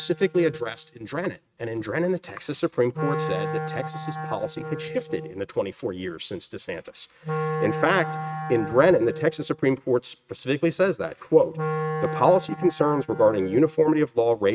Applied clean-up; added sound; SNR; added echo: neural mask model RNNoise.